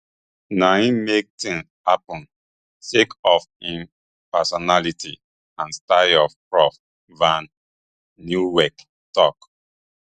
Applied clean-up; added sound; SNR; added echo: none; none; none; none.